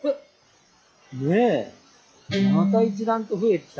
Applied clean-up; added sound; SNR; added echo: classical method log-MMSE.